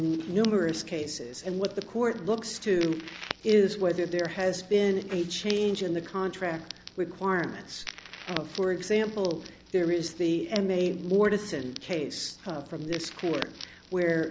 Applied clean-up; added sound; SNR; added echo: none; Crackle; 17 dB; none.